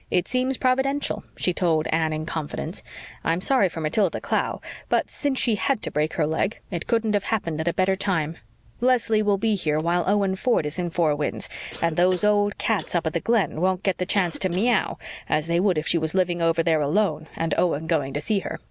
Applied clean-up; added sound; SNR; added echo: none; Cough; 19 dB; none.